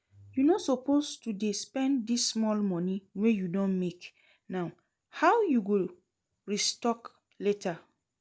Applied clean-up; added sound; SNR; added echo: none; none; none; none.